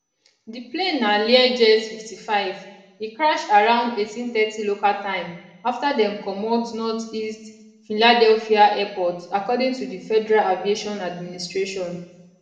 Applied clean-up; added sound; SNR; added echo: none; none; none; reverberation time 0.8 s.